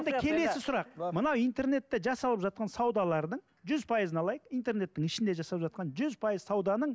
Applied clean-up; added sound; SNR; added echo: none; none; none; none.